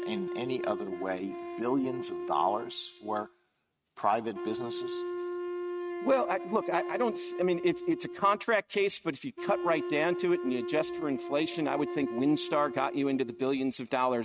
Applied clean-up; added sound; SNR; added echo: neural mask model RNNoise.